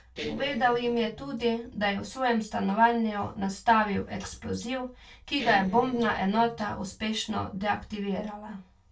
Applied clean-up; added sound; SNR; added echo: neural separator model SepFormer DNS4.